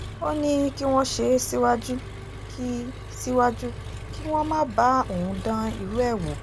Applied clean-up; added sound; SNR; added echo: none; Engine; 11 dB; none.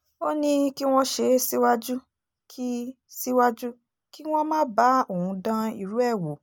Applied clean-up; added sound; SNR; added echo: none; none; none; none.